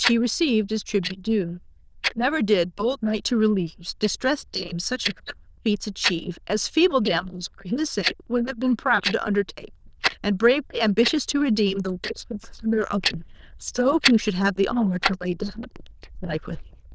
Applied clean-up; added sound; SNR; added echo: neural diffusion model UNIVERSE++.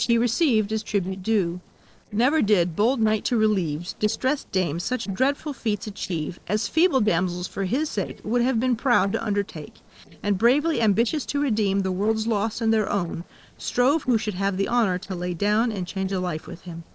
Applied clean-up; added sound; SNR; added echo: neural separator model SepFormer DNS4.